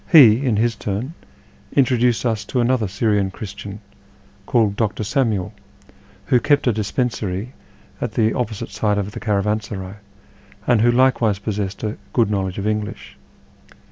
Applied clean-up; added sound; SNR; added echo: none; none; none; none.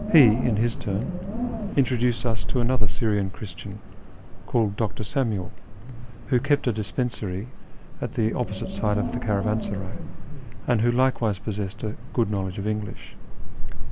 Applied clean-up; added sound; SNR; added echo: none; Wind; -4 dB; none.